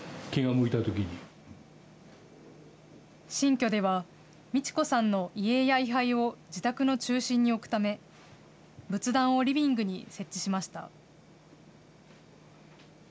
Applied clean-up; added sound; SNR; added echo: none; none; none; none.